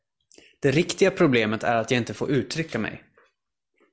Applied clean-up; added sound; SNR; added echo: none; none; none; none.